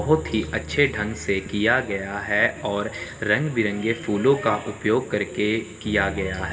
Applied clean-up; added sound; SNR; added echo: none; Bass guitar; 16 dB; reverberation time 1.6 s.